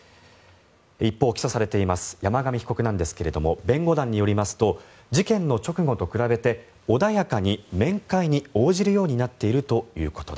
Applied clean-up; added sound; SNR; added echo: none; none; none; none.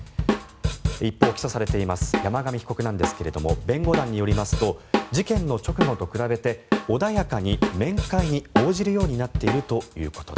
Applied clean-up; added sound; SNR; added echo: none; Drum kit; 2 dB; none.